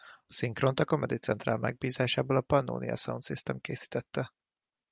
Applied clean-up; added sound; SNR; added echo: none; none; none; none.